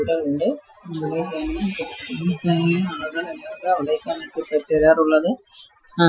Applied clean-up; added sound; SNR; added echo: classical method Wiener filter.